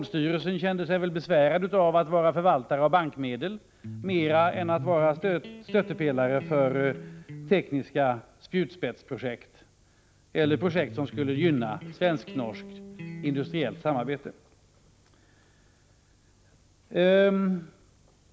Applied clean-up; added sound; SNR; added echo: none; Electric guitar; 12 dB; none.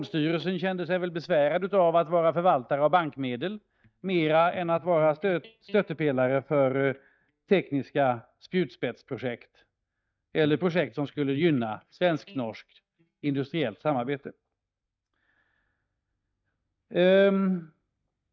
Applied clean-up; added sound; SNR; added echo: neural mask model DeepFilterNet 3.